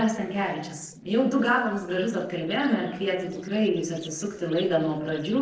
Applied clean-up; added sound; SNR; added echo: neural separator model SepFormer DNS4.